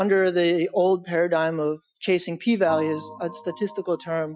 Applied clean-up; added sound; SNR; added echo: classical method Wiener filter.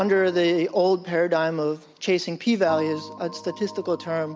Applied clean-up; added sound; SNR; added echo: none; Organ; 18 dB; none.